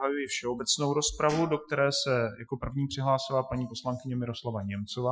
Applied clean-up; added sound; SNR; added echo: classical method Wiener filter.